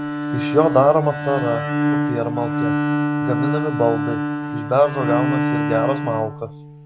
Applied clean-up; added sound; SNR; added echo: none; Bowed string instrument; 1 dB; none.